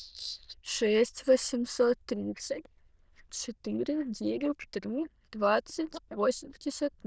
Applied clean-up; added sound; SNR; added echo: neural diffusion model UNIVERSE++.